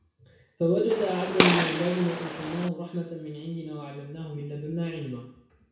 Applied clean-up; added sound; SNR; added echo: none; Gunshot, gunfire; -1 dB; reverberation time 0.6 s.